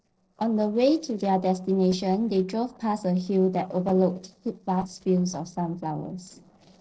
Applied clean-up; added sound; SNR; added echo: neural separator model SepFormer DNS4.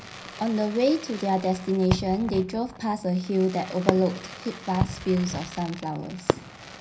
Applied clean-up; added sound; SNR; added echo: none; Fireworks; 7 dB; reverberation time 0.4 s.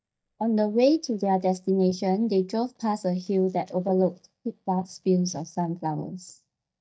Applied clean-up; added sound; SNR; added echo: neural mask model DeepFilterNet 3.